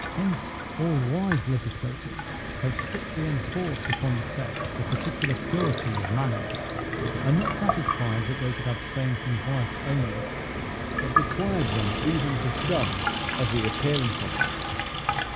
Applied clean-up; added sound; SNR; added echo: none; Sink (filling or washing) / Water tap, faucet; 1 dB; none.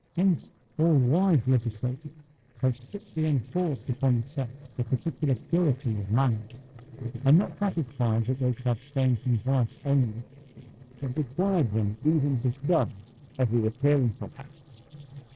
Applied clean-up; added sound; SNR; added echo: neural separator model SepFormer DNS4.